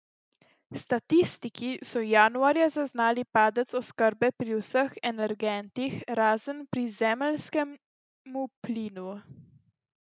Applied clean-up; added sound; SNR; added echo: none; none; none; none.